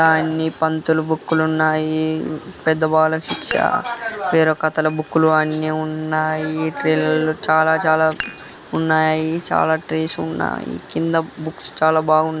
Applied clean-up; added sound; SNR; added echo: none; Dishes, pots, and pans; 19 dB; none.